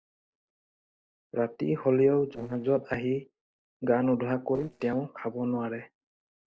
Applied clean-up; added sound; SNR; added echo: neural separator model SepFormer DNS4.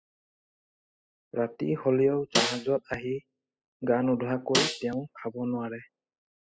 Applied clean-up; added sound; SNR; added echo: classical method spectral subtraction.